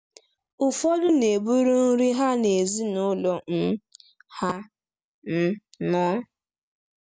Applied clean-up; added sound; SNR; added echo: none; none; none; none.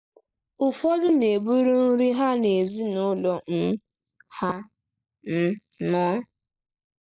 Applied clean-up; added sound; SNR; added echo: neural mask model Resemble Enhance denoiser.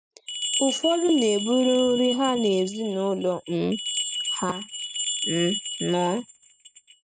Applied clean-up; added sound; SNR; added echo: neural mask model RNNoise.